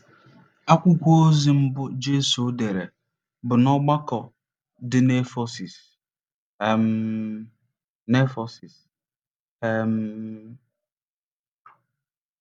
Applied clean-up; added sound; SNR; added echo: none; none; none; none.